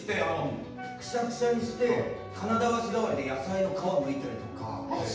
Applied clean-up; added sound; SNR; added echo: none; Wind instrument, woodwind instrument; 17 dB; reverberation time 0.9 s.